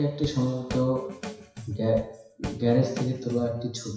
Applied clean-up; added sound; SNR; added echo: classical method WPE with log-MMSE.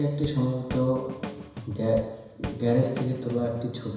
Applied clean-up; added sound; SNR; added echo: none; Drum kit; 11 dB; reverberation time 1.0 s.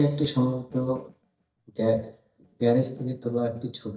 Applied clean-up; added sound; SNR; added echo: neural mask model DeepFilterNet 3.